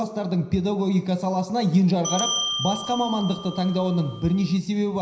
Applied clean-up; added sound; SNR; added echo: none; Bell; 7 dB; reverberation time 0.9 s.